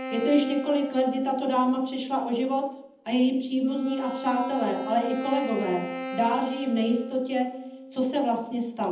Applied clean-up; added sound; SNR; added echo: none; Wind instrument, woodwind instrument; 10 dB; reverberation time 0.8 s.